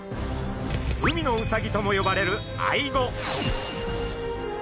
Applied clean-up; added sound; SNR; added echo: none; none; none; none.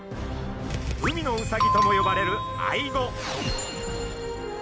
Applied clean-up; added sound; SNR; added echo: none; Bell; -1 dB; none.